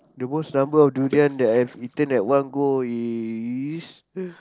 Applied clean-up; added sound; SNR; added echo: neural separator model SepFormer DNS4.